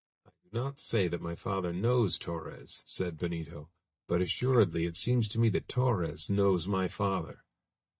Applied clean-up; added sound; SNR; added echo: neural mask model DeepFilterNet 3.